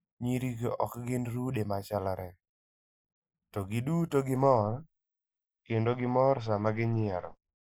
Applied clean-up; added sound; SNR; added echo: neural mask model Resemble Enhance denoiser.